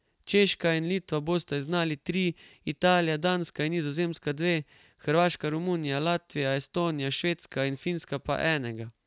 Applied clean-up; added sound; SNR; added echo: none; none; none; none.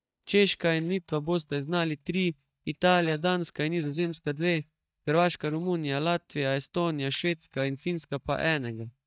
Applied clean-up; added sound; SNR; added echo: neural mask model DeepFilterNet 3.